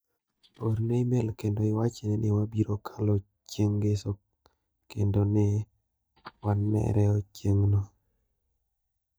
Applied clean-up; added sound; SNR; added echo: neural mask model DeepFilterNet 3.